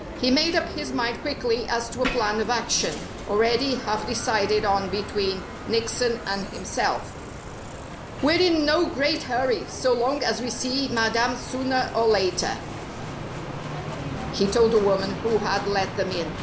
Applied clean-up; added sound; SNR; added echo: none; Bicycle; 9 dB; none.